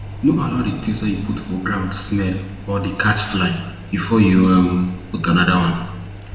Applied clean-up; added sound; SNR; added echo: none; Engine; 13 dB; reverberation time 0.9 s.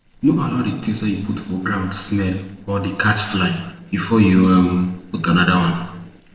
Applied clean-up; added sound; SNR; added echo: neural separator model SepFormer DNS4.